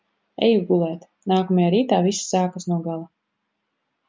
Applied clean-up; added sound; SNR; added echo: none; none; none; none.